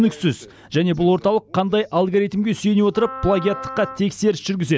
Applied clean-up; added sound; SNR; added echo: none; Wind instrument, woodwind instrument; 14 dB; none.